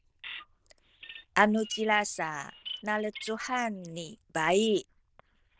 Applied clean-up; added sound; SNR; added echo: neural diffusion model UNIVERSE++.